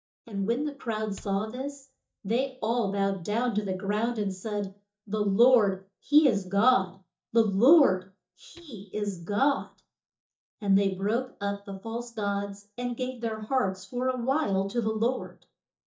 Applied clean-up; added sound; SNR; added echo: neural mask model DeepFilterNet 3.